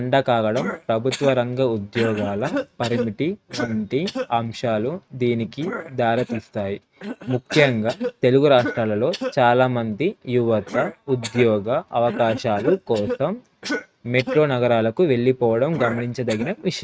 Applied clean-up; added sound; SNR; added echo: neural mask model RNNoise.